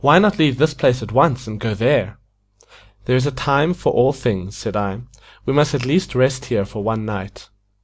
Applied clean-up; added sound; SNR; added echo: none; none; none; none.